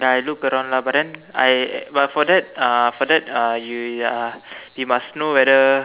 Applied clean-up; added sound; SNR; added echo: none; none; none; none.